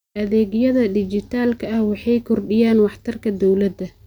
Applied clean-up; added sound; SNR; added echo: none; none; none; none.